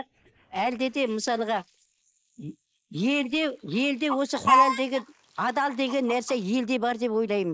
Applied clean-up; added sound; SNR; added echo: neural mask model Resemble Enhance denoiser.